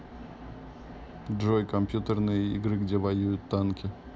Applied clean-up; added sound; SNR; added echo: none; none; none; none.